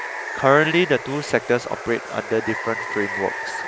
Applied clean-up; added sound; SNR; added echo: none; Water; 8 dB; none.